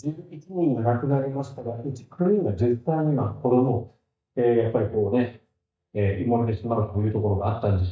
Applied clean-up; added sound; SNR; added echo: neural mask model DeepFilterNet 3.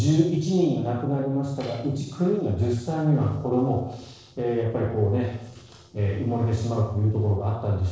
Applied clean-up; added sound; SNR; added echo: neural separator model SepFormer DNS4.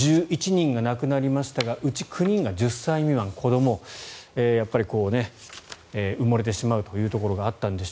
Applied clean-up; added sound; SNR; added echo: none; none; none; none.